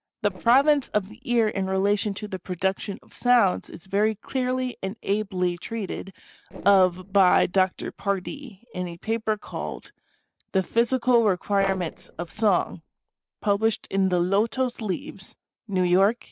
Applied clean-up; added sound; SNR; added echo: neural separator model SepFormer DNS4.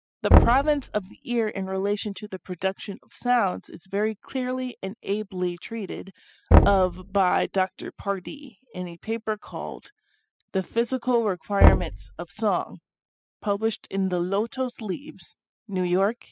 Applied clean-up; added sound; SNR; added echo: classical method spectral subtraction.